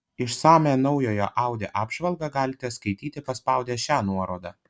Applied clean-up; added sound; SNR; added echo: none; none; none; none.